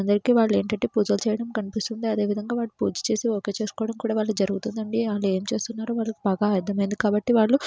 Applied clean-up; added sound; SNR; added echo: none; none; none; none.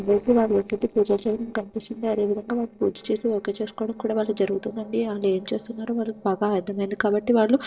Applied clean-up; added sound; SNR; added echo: neural separator model SepFormer DNS4.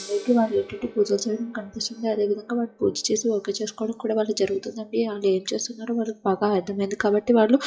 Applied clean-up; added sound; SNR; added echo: classical method WPE with log-MMSE.